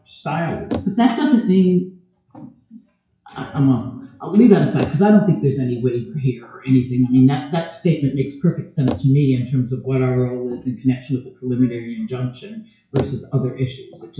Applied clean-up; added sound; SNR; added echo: classical method WPE with log-MMSE.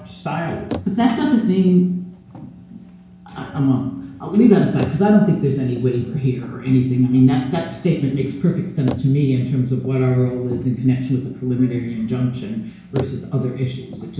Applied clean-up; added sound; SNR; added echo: none; Bicycle; 18 dB; reverberation time 0.6 s.